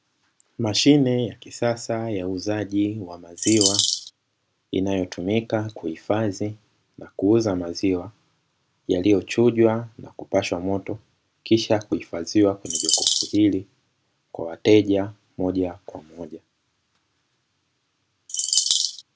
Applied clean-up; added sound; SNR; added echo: none; Bird vocalization, bird call, bird song; -1 dB; none.